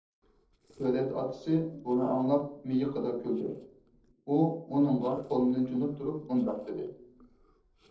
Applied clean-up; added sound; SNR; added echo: neural separator model SepFormer DNS4.